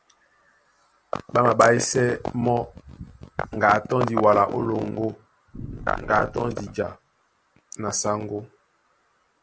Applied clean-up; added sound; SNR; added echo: none; Boom; 15 dB; none.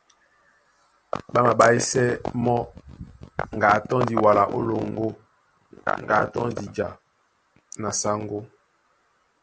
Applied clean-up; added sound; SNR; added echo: none; none; none; none.